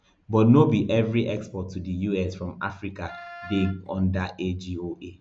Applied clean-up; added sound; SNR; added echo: none; Wind instrument, woodwind instrument; 17 dB; none.